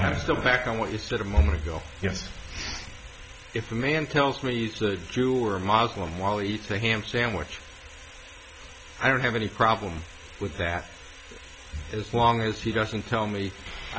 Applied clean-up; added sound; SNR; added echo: none; none; none; none.